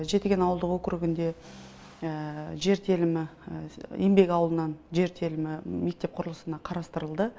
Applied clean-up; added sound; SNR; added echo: none; none; none; none.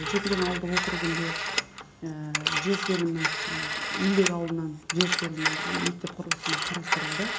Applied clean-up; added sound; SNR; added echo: none; Telephone; 0 dB; reverberation time 0.4 s.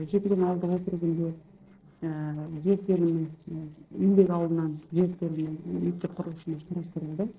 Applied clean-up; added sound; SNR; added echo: neural separator model SepFormer DNS4.